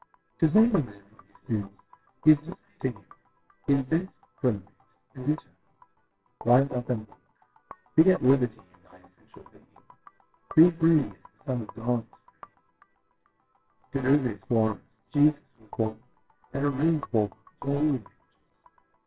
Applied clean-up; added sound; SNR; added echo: neural separator model SepFormer WHAMR!.